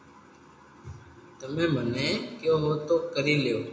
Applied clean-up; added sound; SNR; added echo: none; none; none; reverberation time 0.7 s.